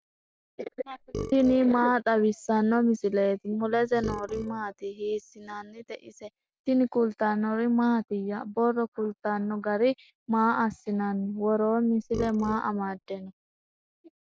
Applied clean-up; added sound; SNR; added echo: none; Burping, eructation; 13 dB; none.